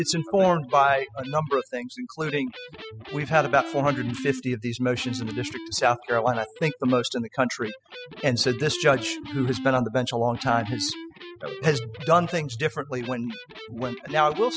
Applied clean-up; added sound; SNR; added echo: classical method spectral subtraction.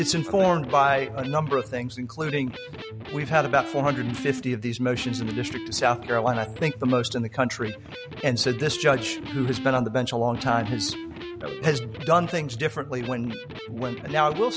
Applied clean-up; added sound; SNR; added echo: none; Electric guitar; 11 dB; none.